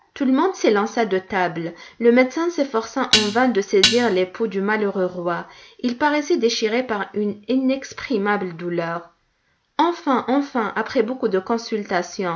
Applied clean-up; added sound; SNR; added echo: none; Dishes, pots, and pans; 1 dB; none.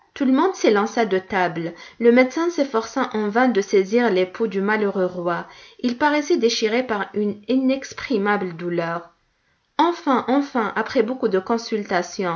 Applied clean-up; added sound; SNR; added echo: none; none; none; none.